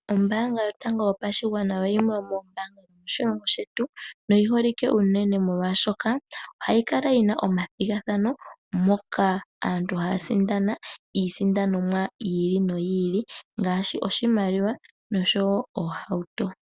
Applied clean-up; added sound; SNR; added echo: none; none; none; none.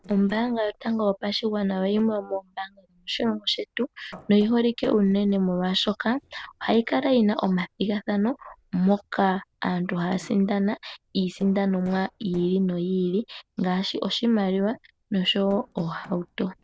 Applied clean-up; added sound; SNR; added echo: neural separator model SepFormer DNS4.